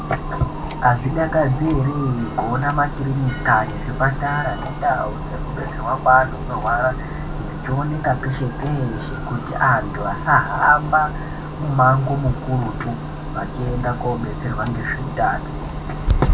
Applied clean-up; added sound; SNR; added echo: none; Clock; 5 dB; reverberation time 0.2 s.